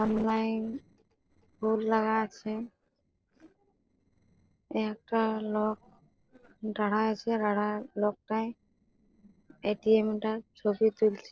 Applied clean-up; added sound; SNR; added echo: neural separator model SepFormer DNS4.